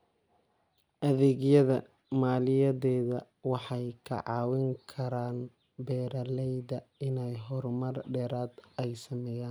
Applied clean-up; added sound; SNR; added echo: none; none; none; none.